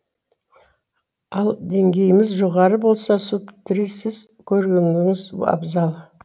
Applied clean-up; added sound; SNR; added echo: none; none; none; none.